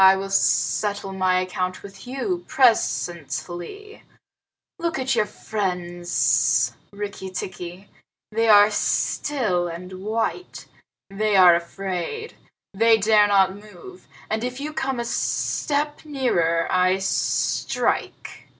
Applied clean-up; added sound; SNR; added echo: none; none; none; none.